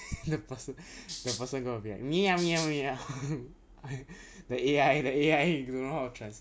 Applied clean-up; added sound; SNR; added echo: none; Rattle (instrument); 10 dB; none.